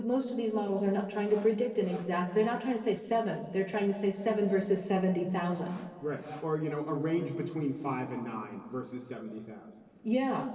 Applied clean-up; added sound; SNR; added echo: neural separator model SepFormer DNS4.